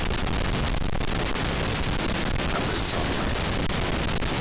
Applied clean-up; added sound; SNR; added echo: none; none; none; none.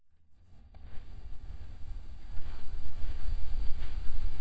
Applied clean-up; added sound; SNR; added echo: neural mask model DeepFilterNet 3.